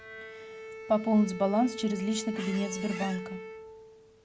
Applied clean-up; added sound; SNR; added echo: none; Bowed string instrument + Squeak; 11 dB; none.